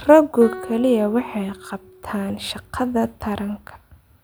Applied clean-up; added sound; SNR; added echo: none; Guitar; 19 dB; none.